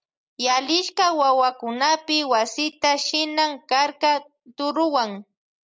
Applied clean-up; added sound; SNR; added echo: none; none; none; none.